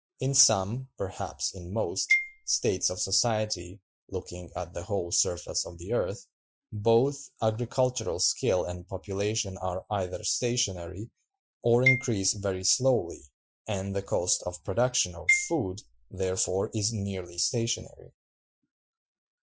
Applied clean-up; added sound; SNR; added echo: classical method Wiener filter.